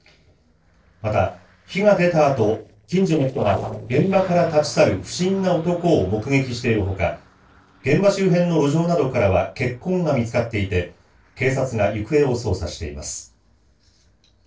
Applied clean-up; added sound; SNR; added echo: neural separator model SepFormer DNS4.